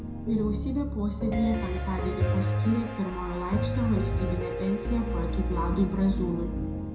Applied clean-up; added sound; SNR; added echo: none; Piano; 0 dB; reverberation time 0.6 s.